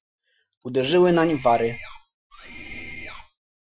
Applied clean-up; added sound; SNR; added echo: classical method Wiener filter.